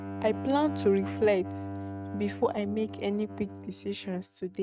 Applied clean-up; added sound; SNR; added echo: neural mask model RNNoise.